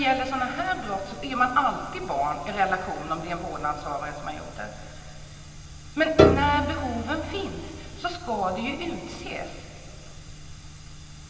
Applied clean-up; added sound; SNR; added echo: none; Piano; -4 dB; reverberation time 2.9 s.